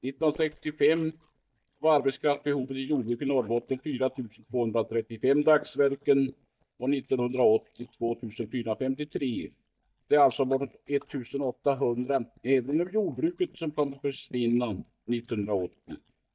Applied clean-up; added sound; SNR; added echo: neural mask model DeepFilterNet 3.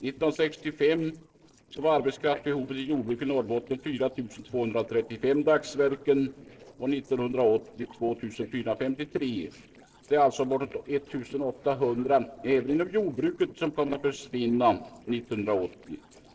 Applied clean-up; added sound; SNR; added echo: neural separator model SepFormer DNS4.